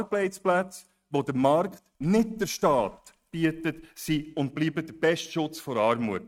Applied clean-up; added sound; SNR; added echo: neural mask model RNNoise.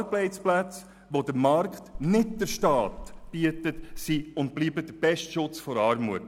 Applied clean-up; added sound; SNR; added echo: none; Water / Splash, splatter; 12 dB; none.